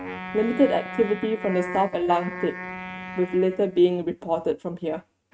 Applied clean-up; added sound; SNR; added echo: neural mask model RNNoise.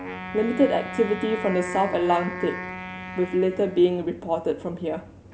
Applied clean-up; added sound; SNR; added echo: none; Wind instrument, woodwind instrument; 11 dB; none.